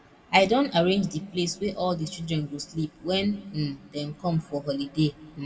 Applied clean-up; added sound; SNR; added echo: none; none; none; reverberation time 0.8 s.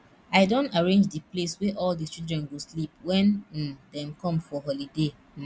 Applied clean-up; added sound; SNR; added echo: none; none; none; none.